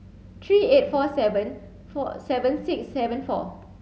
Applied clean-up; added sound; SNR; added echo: none; none; none; none.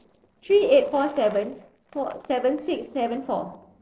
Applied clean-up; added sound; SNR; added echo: neural separator model SepFormer DNS4.